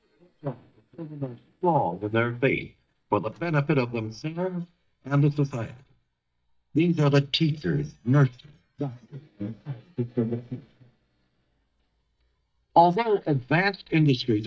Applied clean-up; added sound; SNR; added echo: neural mask model DeepFilterNet 3.